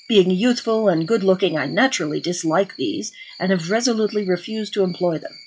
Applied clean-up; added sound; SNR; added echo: classical method log-MMSE.